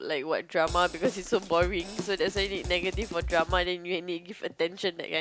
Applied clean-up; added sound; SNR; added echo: none; Drum kit; 8 dB; none.